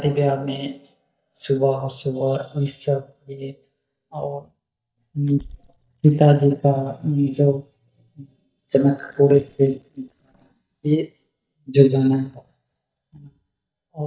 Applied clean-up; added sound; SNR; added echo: neural mask model DeepFilterNet 3.